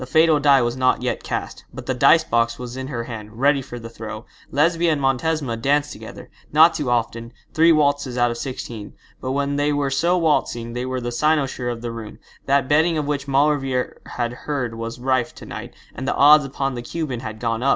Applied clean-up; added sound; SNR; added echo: none; none; none; none.